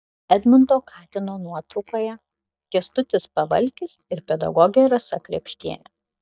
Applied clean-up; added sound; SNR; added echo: neural mask model DeepFilterNet 3.